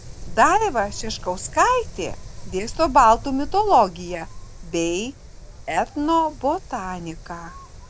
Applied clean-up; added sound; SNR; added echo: none; Wind; 12 dB; none.